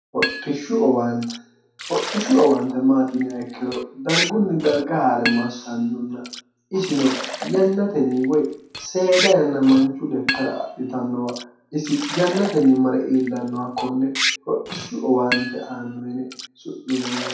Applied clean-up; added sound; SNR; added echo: none; Liquid; 9 dB; reverberation time 0.6 s.